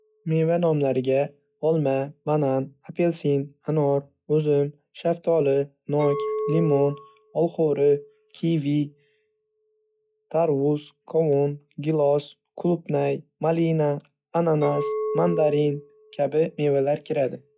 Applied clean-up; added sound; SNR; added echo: classical method log-MMSE.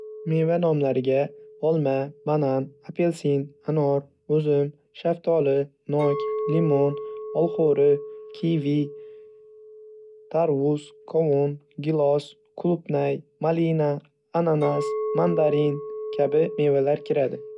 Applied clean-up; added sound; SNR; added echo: none; Chink, clink; 11 dB; none.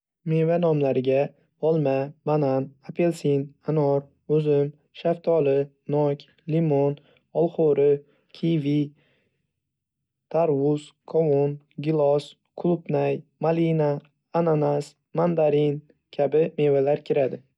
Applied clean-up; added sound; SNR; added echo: none; none; none; none.